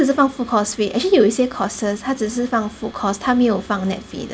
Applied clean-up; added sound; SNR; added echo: none; none; none; none.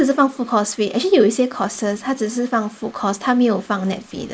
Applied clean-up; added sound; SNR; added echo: neural mask model Resemble Enhance denoiser.